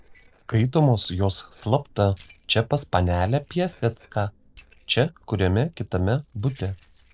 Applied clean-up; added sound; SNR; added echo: neural separator model SepFormer DNS4.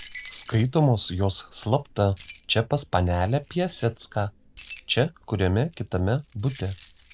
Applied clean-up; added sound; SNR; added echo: none; Keys jangling; 10 dB; none.